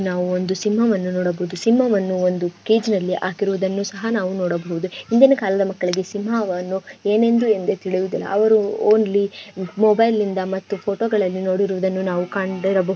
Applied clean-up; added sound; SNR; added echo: none; none; none; none.